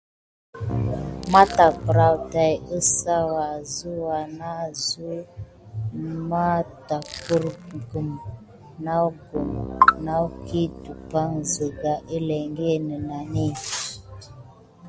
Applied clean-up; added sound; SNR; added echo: none; Crushing + Keyboard (musical); 14 dB; none.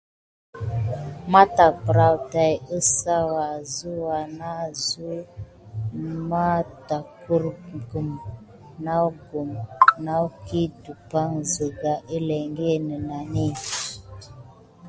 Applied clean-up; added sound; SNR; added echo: none; none; none; none.